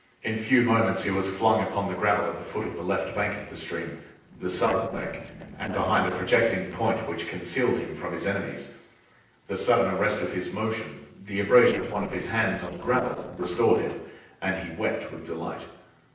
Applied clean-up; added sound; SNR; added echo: neural separator model SepFormer DNS4.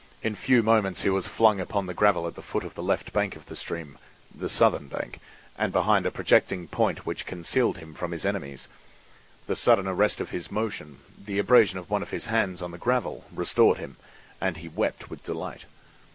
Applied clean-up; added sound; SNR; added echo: none; none; none; none.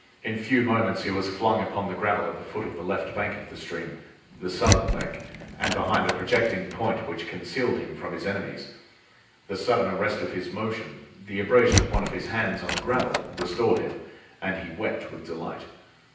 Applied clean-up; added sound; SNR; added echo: none; Door; 2 dB; reverberation time 0.9 s.